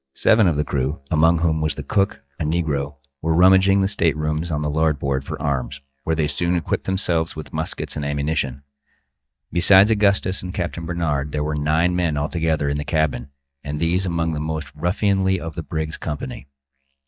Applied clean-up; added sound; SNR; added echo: neural mask model DeepFilterNet 3.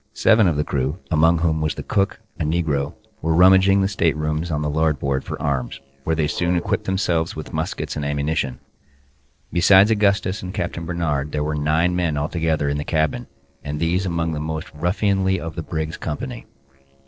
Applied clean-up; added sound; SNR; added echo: neural separator model SepFormer DNS4.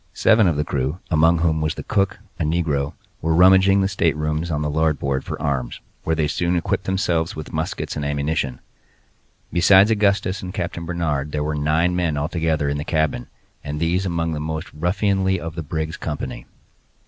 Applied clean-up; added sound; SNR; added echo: none; none; none; none.